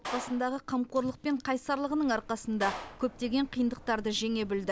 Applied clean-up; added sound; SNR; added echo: none; Clapping; 14 dB; none.